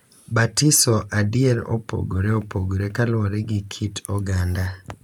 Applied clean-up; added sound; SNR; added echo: none; none; none; none.